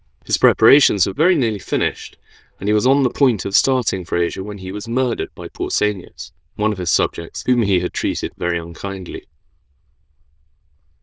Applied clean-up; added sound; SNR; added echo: neural diffusion model UNIVERSE++.